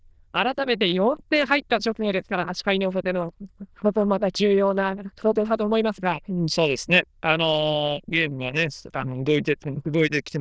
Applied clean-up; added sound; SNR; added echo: neural diffusion model UNIVERSE++.